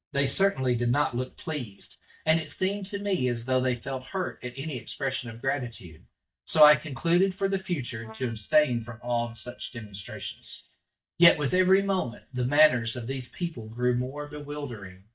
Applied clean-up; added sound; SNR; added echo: neural mask model DeepFilterNet 3.